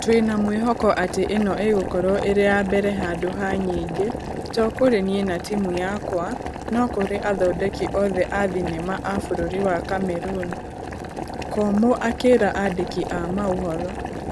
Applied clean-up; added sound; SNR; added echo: none; Boiling; 7 dB; none.